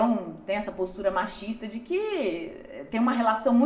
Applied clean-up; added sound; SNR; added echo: none; none; none; reverberation time 1.1 s.